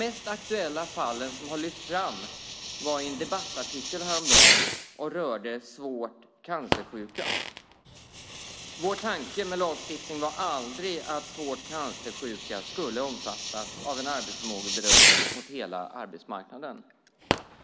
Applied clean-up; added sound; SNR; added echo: none; Fireworks; -5 dB; none.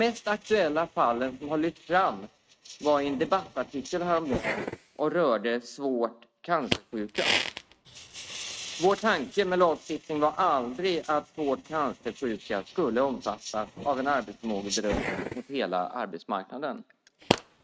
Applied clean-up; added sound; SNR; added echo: neural mask model RNNoise.